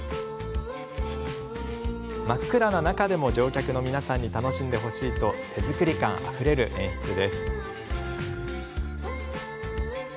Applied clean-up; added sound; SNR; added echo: none; none; none; none.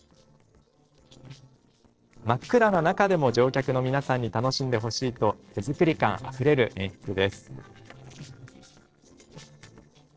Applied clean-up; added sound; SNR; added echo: neural separator model SepFormer DNS4.